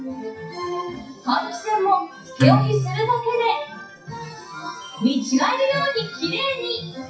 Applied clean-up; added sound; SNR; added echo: classical method WPE with log-MMSE.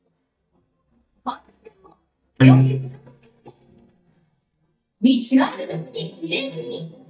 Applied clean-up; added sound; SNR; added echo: neural mask model DeepFilterNet 3.